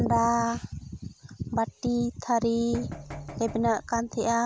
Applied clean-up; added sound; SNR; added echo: none; Knock; 15 dB; none.